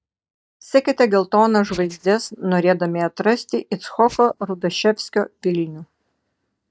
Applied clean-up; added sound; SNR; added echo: neural mask model DeepFilterNet 3.